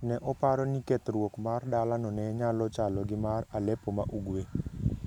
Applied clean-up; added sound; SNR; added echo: none; none; none; none.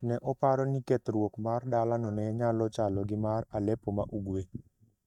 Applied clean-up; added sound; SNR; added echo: neural mask model DeepFilterNet 3.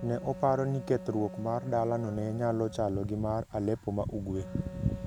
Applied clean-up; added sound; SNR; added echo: none; Wind instrument, woodwind instrument; 14 dB; none.